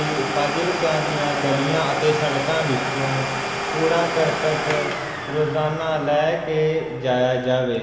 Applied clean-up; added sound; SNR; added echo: none; Domestic sounds, home sounds; 4 dB; reverberation time 2.1 s.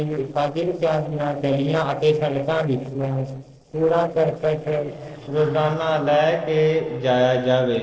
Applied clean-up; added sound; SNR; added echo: neural separator model SepFormer DNS4.